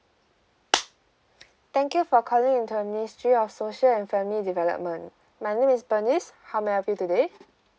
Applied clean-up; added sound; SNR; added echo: none; none; none; none.